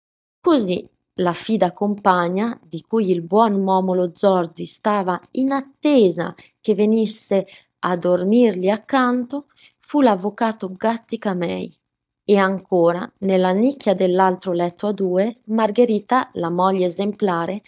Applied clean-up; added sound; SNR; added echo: neural mask model DeepFilterNet 3.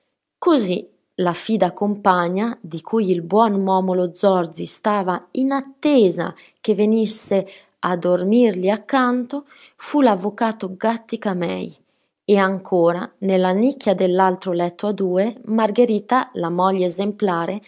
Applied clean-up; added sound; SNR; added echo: none; none; none; none.